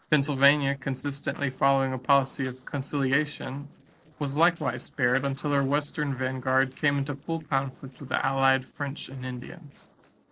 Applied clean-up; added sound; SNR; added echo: neural separator model SepFormer DNS4.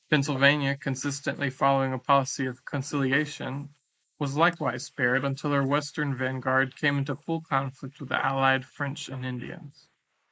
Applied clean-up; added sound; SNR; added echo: neural mask model Resemble Enhance denoiser.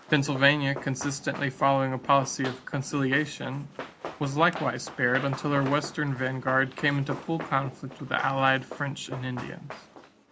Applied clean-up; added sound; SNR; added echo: none; Run; 14 dB; none.